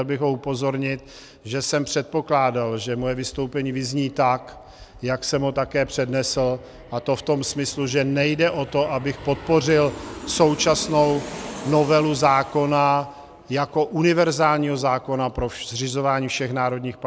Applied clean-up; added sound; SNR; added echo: none; Aircraft; 19 dB; none.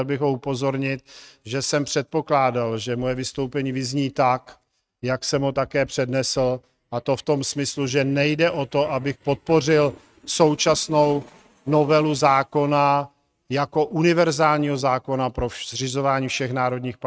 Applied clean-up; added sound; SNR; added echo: neural mask model RNNoise.